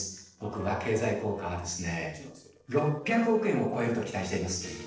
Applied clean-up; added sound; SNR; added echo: neural separator model SepFormer DNS4.